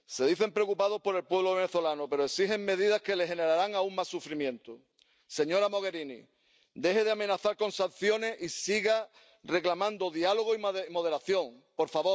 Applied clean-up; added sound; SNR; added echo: none; none; none; none.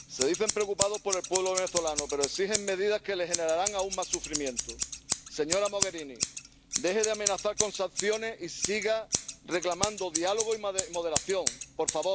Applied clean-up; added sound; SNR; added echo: none; Scissors; 3 dB; none.